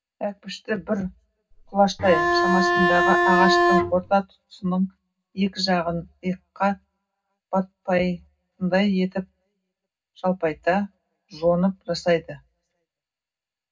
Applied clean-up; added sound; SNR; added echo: none; Bowed string instrument; -4 dB; reverberation time 0.4 s.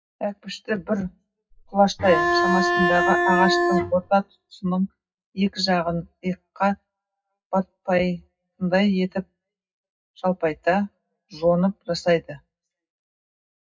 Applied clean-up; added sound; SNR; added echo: classical method WPE with log-MMSE.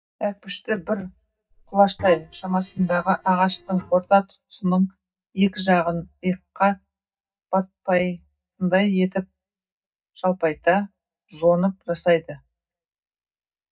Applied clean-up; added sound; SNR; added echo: neural mask model DeepFilterNet 3.